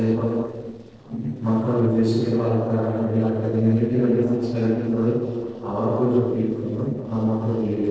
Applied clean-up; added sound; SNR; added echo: neural separator model SepFormer DNS4.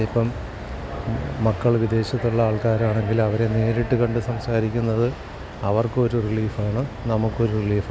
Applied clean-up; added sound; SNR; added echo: none; none; none; none.